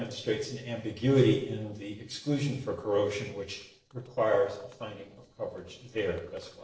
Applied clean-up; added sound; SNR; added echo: neural separator model SepFormer DNS4.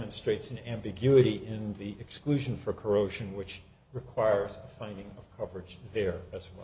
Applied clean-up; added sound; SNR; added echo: none; none; none; none.